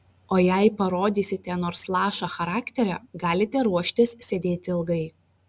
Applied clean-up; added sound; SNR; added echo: none; none; none; none.